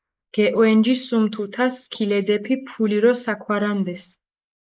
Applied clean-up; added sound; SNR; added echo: neural mask model Resemble Enhance denoiser.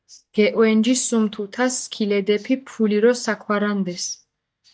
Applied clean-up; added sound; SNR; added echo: neural mask model DeepFilterNet 3.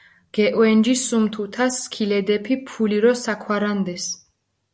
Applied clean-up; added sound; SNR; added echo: none; none; none; none.